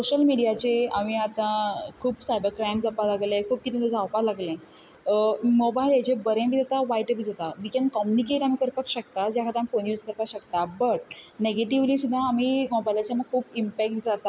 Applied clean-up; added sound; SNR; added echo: none; none; none; none.